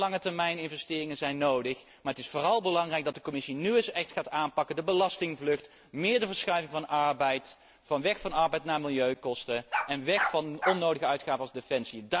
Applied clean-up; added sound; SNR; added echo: none; Bark; 4 dB; none.